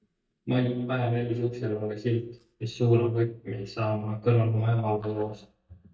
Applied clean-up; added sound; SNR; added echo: neural mask model DeepFilterNet 3.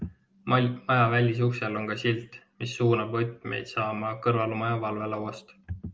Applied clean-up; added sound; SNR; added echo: none; none; none; none.